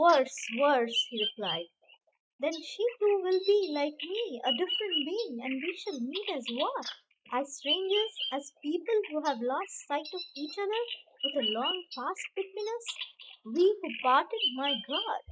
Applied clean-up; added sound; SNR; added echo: neural mask model RNNoise.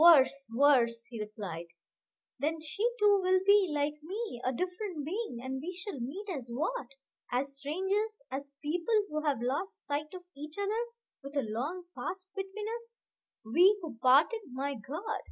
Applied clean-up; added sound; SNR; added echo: none; none; none; none.